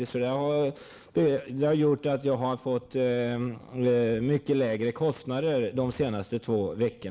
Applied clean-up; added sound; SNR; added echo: none; none; none; none.